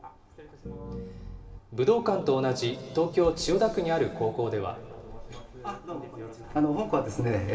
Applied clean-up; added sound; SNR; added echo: none; Piano; 11 dB; reverberation time 2.3 s.